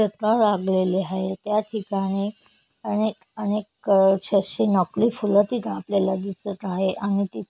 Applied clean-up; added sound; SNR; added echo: none; none; none; none.